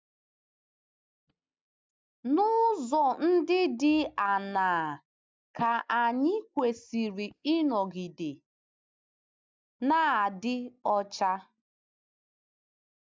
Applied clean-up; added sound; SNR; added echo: neural mask model DeepFilterNet 3.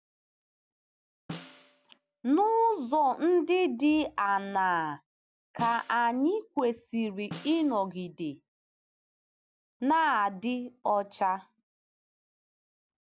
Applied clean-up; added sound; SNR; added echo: none; Snare drum; 18 dB; none.